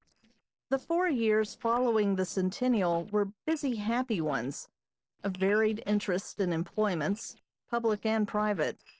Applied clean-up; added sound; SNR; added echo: neural separator model SepFormer DNS4.